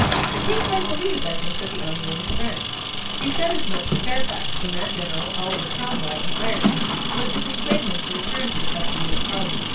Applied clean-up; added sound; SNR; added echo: none; Engine; 1 dB; reverberation time 0.2 s.